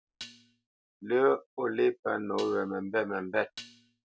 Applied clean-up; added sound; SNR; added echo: none; Dishes, pots, and pans; 18 dB; none.